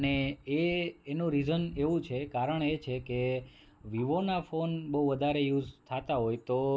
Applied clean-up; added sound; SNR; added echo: none; none; none; none.